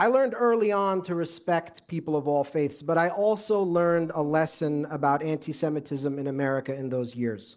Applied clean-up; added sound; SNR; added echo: neural separator model SepFormer DNS4.